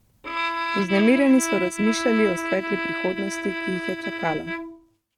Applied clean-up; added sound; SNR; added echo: neural mask model RNNoise.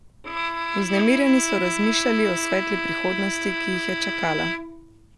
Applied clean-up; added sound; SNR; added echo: none; Bowed string instrument; 3 dB; none.